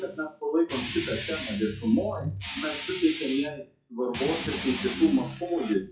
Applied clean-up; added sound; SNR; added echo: classical method WPE with log-MMSE.